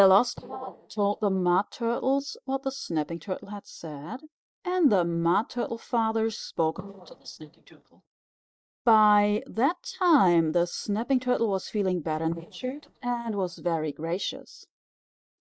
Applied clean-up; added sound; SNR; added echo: neural mask model DeepFilterNet 3.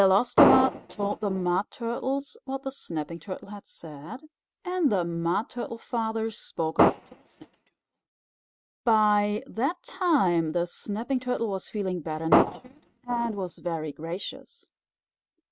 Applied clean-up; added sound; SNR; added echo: neural mask model RNNoise.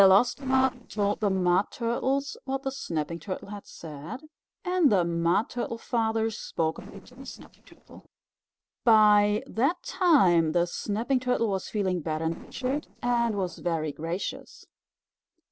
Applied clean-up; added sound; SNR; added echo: neural separator model SepFormer DNS4.